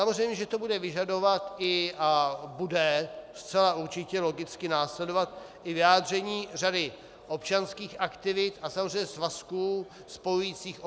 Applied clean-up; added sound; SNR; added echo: none; none; none; none.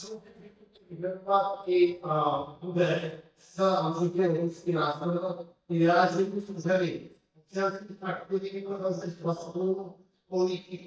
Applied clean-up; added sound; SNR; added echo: neural mask model DeepFilterNet 3.